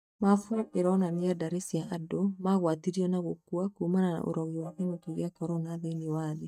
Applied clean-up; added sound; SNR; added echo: neural mask model DeepFilterNet 3.